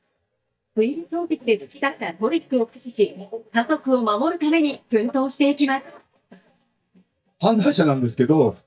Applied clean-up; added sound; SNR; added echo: neural mask model DeepFilterNet 3.